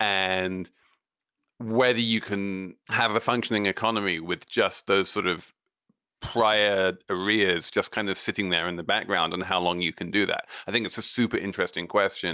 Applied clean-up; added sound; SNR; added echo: none; none; none; none.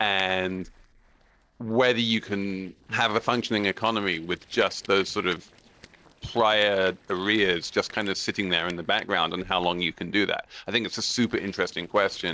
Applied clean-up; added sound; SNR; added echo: neural separator model SepFormer DNS4.